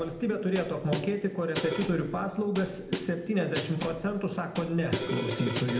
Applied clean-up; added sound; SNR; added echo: none; Snare drum; 7 dB; reverberation time 0.8 s.